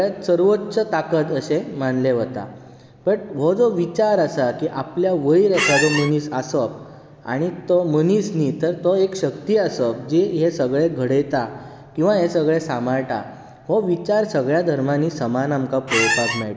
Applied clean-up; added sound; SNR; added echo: none; Squeak; 1 dB; none.